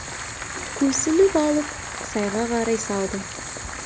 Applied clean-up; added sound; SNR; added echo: none; Applause / Crowd + Boiling; 8 dB; none.